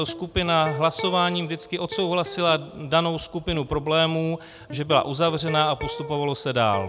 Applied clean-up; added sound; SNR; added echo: none; Electric guitar; 14 dB; none.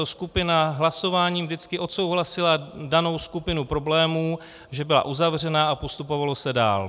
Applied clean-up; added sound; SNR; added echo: none; none; none; none.